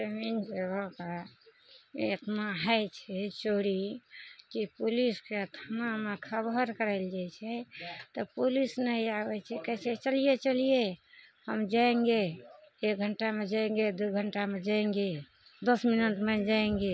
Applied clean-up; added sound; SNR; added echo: none; none; none; none.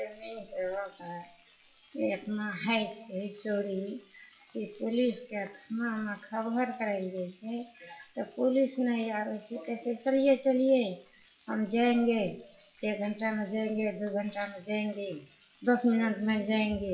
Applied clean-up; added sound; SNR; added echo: classical method WPE with log-MMSE.